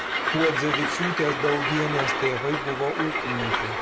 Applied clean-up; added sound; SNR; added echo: none; Train; -1 dB; none.